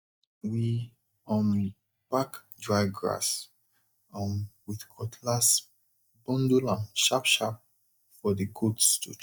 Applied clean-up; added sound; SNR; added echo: neural mask model DeepFilterNet 3.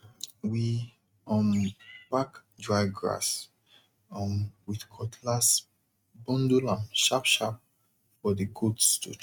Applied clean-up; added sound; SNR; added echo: neural mask model RNNoise.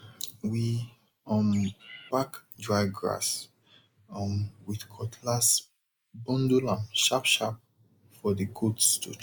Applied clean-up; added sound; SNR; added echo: neural mask model Resemble Enhance denoiser.